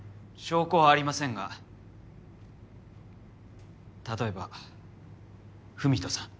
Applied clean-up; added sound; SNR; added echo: none; none; none; none.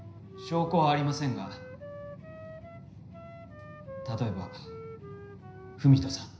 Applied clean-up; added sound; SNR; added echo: none; Wind instrument, woodwind instrument; 16 dB; reverberation time 0.5 s.